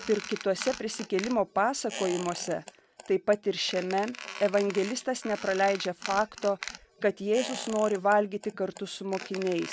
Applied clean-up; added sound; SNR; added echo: none; Squeak; 13 dB; none.